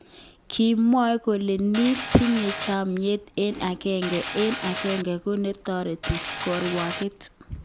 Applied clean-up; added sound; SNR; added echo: none; Mechanisms; 4 dB; none.